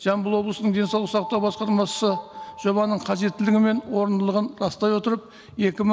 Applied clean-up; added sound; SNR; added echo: none; Piano; 15 dB; none.